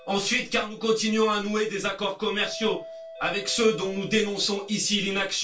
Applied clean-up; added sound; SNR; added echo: none; Doorbell; 19 dB; reverberation time 0.2 s.